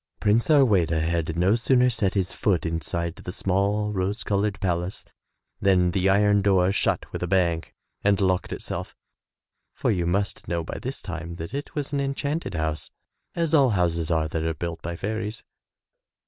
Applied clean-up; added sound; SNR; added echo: none; none; none; none.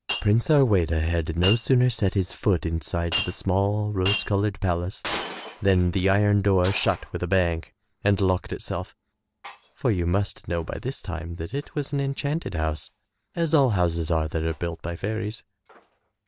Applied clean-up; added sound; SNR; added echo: none; Shatter; 15 dB; none.